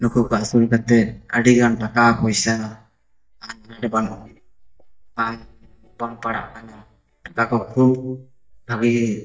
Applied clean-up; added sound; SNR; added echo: neural mask model DeepFilterNet 3.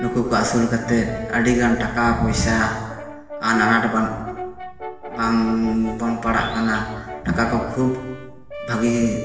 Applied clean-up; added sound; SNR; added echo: none; Brass instrument; 12 dB; reverberation time 1.1 s.